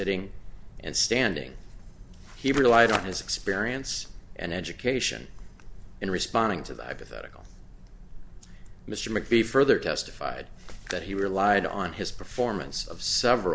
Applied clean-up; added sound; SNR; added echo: none; none; none; none.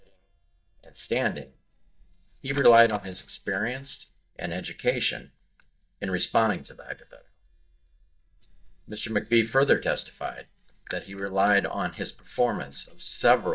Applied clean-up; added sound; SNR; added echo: neural mask model DeepFilterNet 3.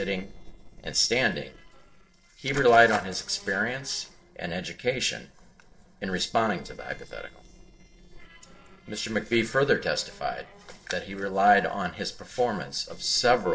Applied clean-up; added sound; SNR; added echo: neural separator model SepFormer DNS4.